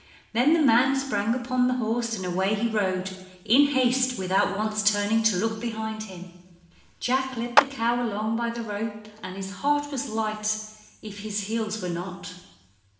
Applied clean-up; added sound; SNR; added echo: none; Clapping; 1 dB; reverberation time 1.0 s.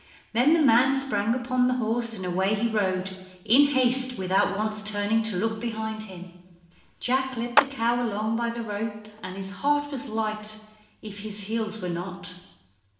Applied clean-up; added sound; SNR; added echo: neural separator model SepFormer DNS4.